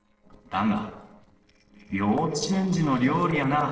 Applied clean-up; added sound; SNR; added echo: neural separator model SepFormer DNS4.